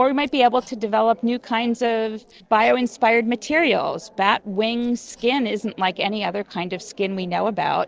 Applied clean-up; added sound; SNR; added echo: neural separator model SepFormer DNS4.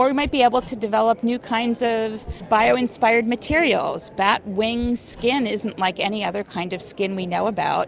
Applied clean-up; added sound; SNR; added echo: none; Hammer; 19 dB; none.